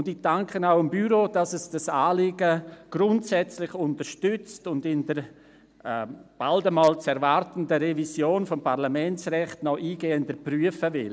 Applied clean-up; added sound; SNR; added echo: none; none; none; none.